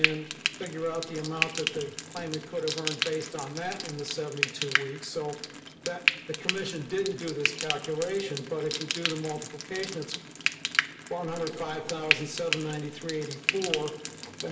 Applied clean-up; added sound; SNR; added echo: none; Frying (food); -1 dB; reverberation time 0.4 s.